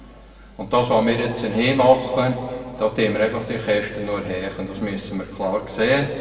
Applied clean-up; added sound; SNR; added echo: none; none; none; reverberation time 2.2 s.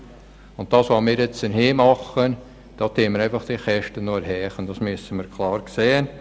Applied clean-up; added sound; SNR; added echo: none; none; none; none.